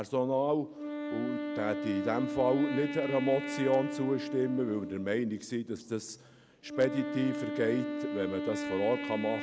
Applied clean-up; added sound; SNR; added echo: none; Wind instrument, woodwind instrument; 6 dB; none.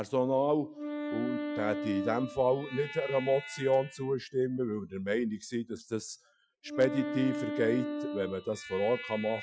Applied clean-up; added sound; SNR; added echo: classical method Wiener filter.